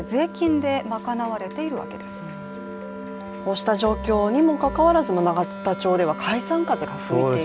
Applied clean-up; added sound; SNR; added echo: none; Wind instrument, woodwind instrument; 12 dB; none.